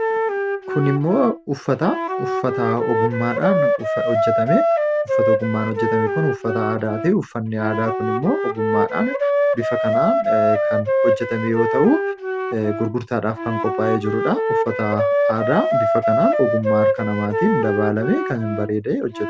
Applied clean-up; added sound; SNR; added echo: none; Wind instrument, woodwind instrument; -1 dB; none.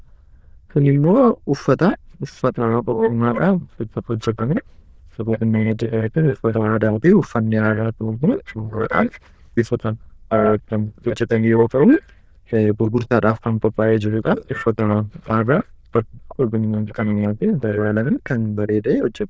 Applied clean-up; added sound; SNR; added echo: neural diffusion model UNIVERSE++.